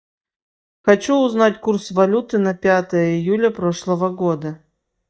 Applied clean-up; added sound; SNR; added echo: neural mask model DeepFilterNet 3.